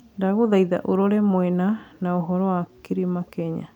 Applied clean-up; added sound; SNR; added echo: none; none; none; none.